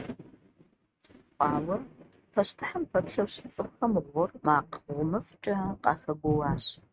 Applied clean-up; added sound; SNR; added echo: neural mask model RNNoise.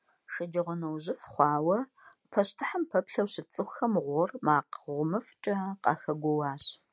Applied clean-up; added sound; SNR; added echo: none; none; none; none.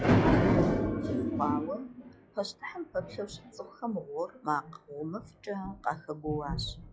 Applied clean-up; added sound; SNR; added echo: classical method log-MMSE.